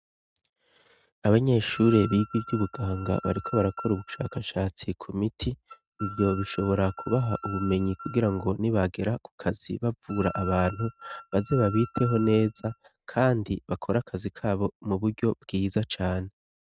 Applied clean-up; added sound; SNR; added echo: neural mask model RNNoise.